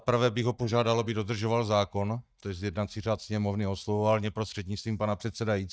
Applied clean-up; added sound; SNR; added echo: neural mask model DeepFilterNet 3.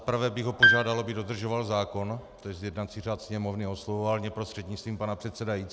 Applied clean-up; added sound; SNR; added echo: none; Piano; -4 dB; none.